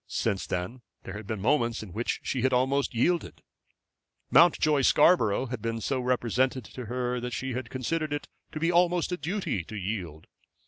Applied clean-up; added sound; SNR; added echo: none; none; none; none.